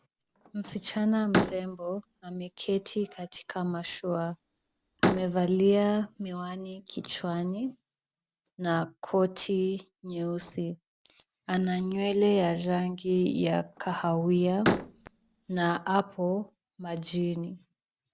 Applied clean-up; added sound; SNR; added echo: none; Slam; 7 dB; none.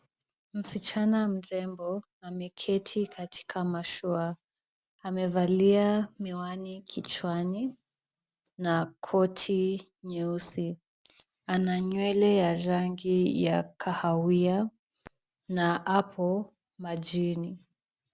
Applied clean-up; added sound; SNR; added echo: none; none; none; none.